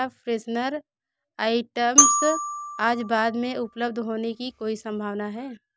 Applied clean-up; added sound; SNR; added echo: none; Glockenspiel; -2 dB; none.